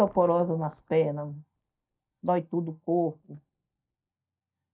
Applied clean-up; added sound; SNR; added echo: neural mask model DeepFilterNet 3.